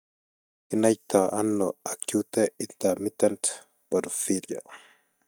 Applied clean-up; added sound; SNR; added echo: neural mask model DeepFilterNet 3.